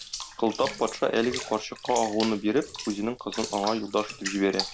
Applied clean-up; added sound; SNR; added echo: none; Bathtub (filling or washing) / Water; 10 dB; none.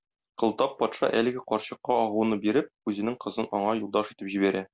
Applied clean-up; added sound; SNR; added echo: none; none; none; none.